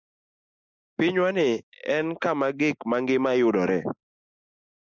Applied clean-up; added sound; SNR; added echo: neural mask model Resemble Enhance denoiser.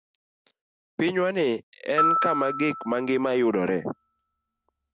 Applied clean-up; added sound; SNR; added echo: none; Glockenspiel; 2 dB; none.